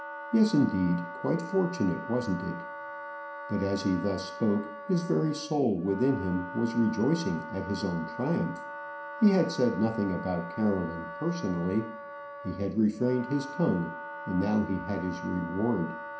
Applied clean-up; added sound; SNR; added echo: none; Wind instrument, woodwind instrument; 11 dB; reverberation time 0.5 s.